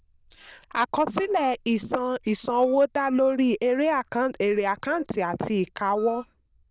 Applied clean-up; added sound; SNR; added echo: neural diffusion model UNIVERSE++.